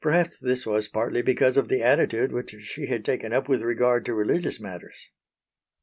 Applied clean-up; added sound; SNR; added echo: none; none; none; none.